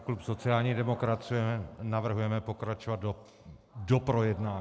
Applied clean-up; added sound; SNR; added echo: none; none; none; none.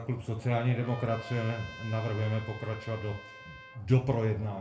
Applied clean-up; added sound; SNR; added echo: none; Trumpet; 16 dB; reverberation time 0.3 s.